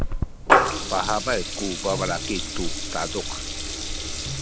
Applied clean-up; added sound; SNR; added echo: none; Water tap, faucet / Liquid; -5 dB; none.